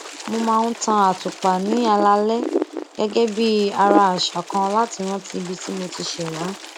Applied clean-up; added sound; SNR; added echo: none; Wind; 9 dB; none.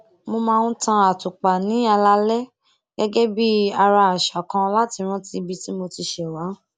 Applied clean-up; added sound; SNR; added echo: none; none; none; none.